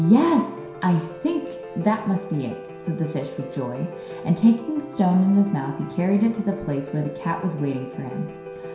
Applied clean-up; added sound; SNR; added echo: none; Piano; 13 dB; reverberation time 0.7 s.